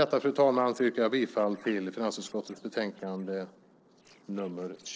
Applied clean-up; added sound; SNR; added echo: neural separator model SepFormer DNS4.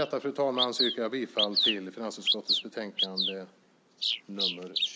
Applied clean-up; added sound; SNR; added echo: none; Bird vocalization, bird call, bird song; -2 dB; none.